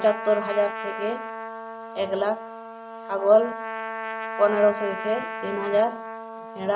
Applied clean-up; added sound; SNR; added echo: none; Trumpet; 8 dB; none.